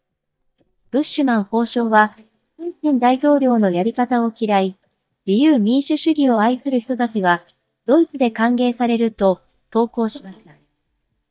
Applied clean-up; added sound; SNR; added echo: neural mask model DeepFilterNet 3.